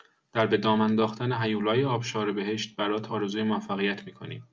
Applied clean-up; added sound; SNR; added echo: none; none; none; none.